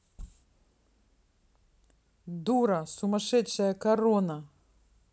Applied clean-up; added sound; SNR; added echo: none; none; none; none.